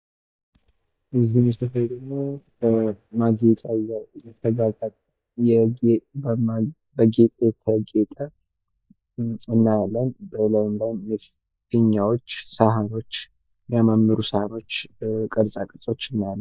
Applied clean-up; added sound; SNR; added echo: neural mask model DeepFilterNet 3.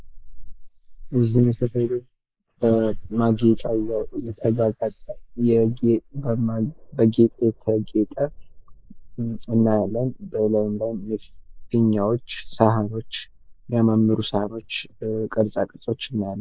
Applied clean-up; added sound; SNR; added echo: neural mask model Resemble Enhance denoiser.